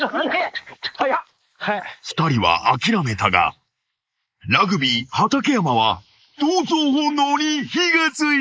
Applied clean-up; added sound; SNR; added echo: neural mask model Resemble Enhance denoiser.